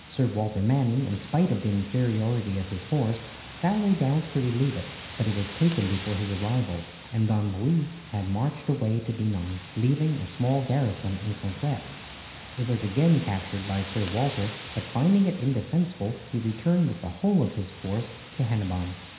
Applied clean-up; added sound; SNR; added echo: none; Wind; 16 dB; reverberation time 0.9 s.